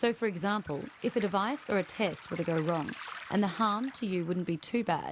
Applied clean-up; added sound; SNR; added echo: none; Waves, surf; 17 dB; none.